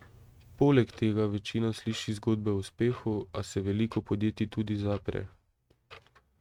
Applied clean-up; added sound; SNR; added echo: neural mask model RNNoise.